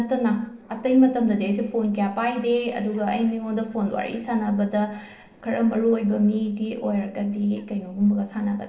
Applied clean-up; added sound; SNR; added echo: neural separator model SepFormer DNS4.